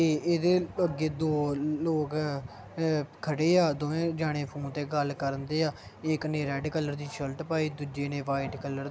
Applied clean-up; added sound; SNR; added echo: none; none; none; none.